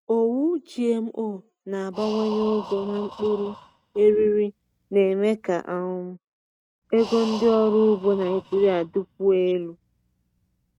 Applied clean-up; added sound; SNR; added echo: neural mask model RNNoise.